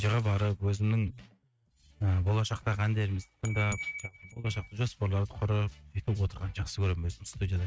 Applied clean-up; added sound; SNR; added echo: neural mask model RNNoise.